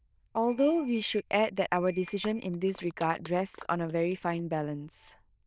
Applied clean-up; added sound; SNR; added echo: neural diffusion model UNIVERSE++.